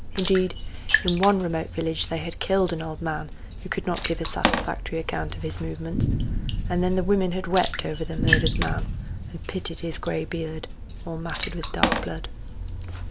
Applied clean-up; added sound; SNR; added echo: none; Water / Splash, splatter + Boom; 1 dB; none.